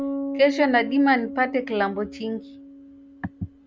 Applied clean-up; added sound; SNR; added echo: none; Bass guitar; 9 dB; none.